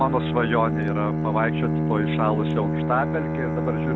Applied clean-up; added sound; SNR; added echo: none; Bowed string instrument; -2 dB; none.